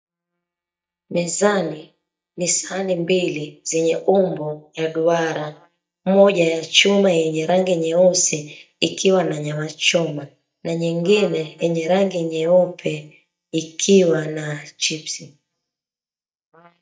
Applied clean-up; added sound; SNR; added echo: neural mask model DeepFilterNet 3.